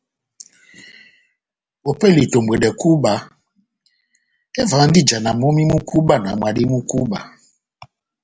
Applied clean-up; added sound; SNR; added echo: none; none; none; none.